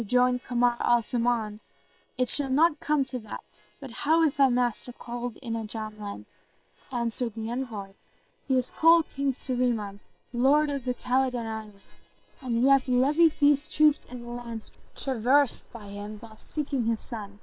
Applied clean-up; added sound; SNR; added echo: neural separator model SepFormer WHAM!.